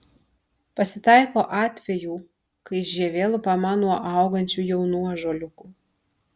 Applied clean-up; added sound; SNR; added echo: none; none; none; none.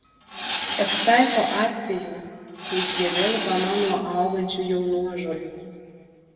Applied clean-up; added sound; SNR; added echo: none; Tools; 1 dB; reverberation time 2.1 s.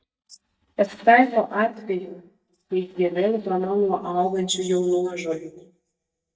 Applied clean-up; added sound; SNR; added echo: neural mask model DeepFilterNet 3.